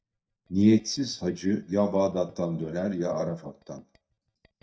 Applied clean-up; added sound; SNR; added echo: neural mask model DeepFilterNet 3.